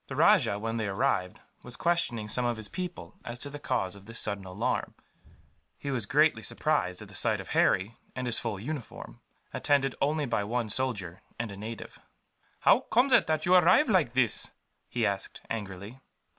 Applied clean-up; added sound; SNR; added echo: none; none; none; none.